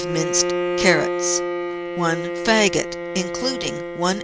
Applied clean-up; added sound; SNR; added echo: none; Bowed string instrument; 2 dB; none.